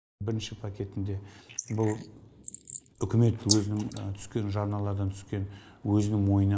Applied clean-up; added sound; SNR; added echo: neural mask model Resemble Enhance denoiser.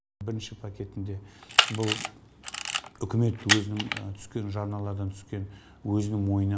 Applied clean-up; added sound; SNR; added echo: none; Camera; -1 dB; none.